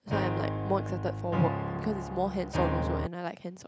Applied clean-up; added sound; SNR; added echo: none; Piano; -1 dB; none.